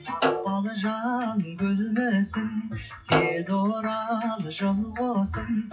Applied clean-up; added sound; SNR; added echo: classical method WPE with log-MMSE.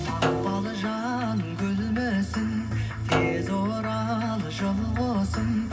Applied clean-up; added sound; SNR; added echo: none; Snare drum; 7 dB; reverberation time 0.4 s.